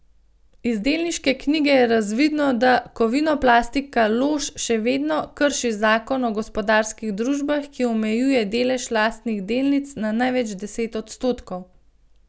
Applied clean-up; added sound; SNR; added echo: none; none; none; none.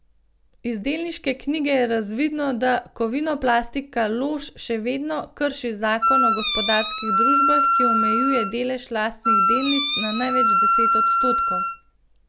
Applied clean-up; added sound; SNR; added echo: none; Wind instrument, woodwind instrument; -5 dB; none.